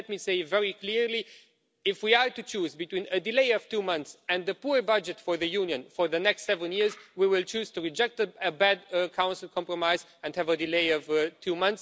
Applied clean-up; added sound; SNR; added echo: none; none; none; none.